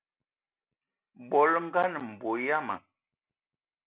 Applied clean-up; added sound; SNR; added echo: none; none; none; none.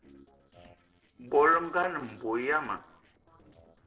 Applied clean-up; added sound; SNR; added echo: neural separator model SepFormer DNS4.